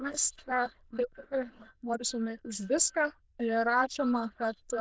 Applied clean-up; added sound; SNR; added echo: neural diffusion model UNIVERSE++.